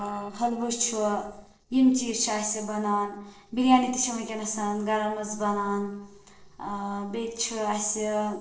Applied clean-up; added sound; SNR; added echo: neural separator model SepFormer DNS4.